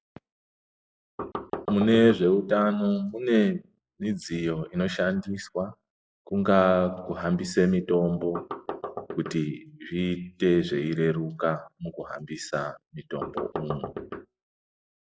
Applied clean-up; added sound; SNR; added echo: classical method log-MMSE.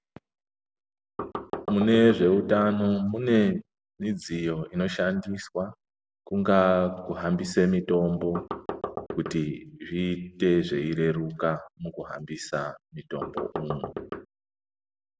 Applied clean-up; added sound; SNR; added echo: none; Knock; 8 dB; none.